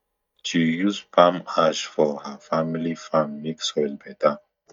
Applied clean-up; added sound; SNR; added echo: neural mask model DeepFilterNet 3.